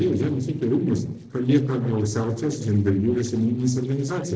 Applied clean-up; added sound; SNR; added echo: neural separator model SepFormer DNS4.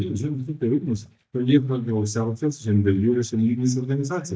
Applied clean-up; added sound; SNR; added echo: neural mask model DeepFilterNet 3.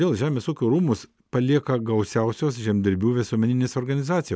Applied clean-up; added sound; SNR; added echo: none; none; none; none.